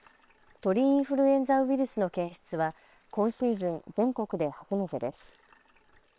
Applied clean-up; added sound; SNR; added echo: neural separator model SepFormer WHAM!.